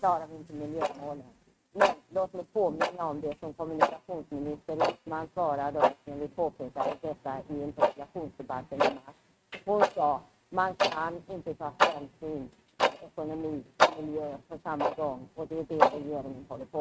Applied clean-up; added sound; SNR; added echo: neural mask model RNNoise.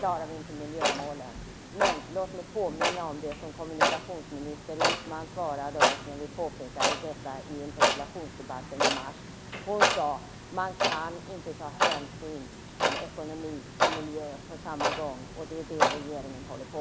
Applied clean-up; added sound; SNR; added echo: none; Clock; -5 dB; none.